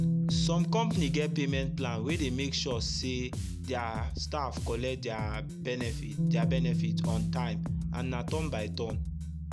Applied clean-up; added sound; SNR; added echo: none; Bass guitar + Bass guitar; -4 dB; none.